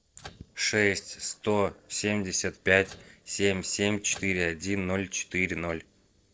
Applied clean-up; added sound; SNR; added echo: neural separator model SepFormer DNS4.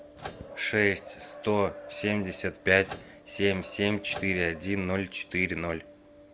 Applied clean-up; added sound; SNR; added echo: none; Microwave oven; 18 dB; none.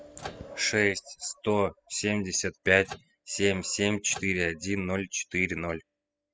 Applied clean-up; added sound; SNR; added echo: classical method spectral subtraction.